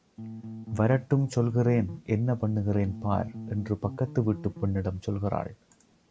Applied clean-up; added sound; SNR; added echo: none; Bass guitar; 13 dB; none.